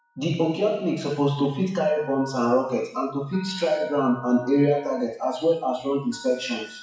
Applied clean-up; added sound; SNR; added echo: classical method WPE with log-MMSE.